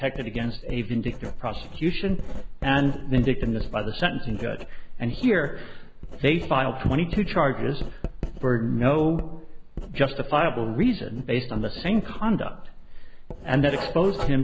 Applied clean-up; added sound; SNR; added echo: none; Writing; 6 dB; none.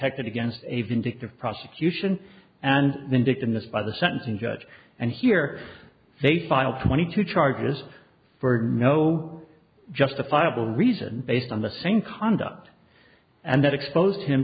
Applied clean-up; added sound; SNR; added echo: none; none; none; none.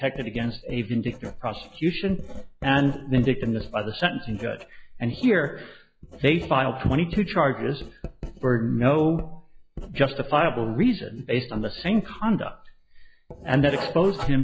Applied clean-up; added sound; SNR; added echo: classical method log-MMSE.